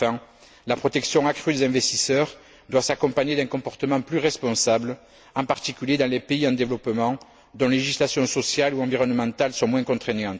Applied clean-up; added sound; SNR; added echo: none; none; none; none.